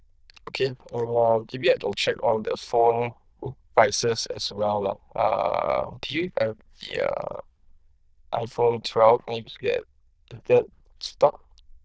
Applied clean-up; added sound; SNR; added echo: neural diffusion model UNIVERSE++.